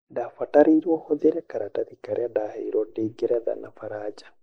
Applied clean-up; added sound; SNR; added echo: neural mask model Resemble Enhance denoiser.